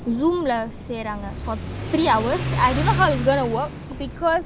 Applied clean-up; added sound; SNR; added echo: none; Accelerating, revving, vroom / Car; 6 dB; none.